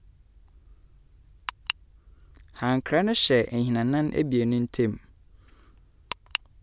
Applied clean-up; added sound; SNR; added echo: none; none; none; none.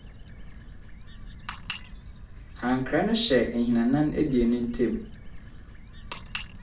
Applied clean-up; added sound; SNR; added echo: none; Bird; 16 dB; reverberation time 0.3 s.